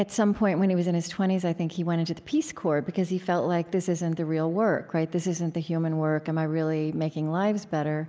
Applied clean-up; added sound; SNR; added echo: none; none; none; none.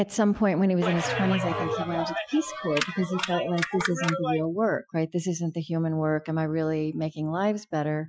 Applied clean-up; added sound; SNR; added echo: classical method Wiener filter.